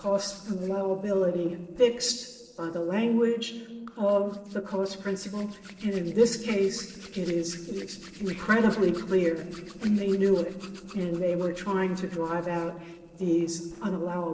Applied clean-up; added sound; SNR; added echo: neural separator model SepFormer DNS4.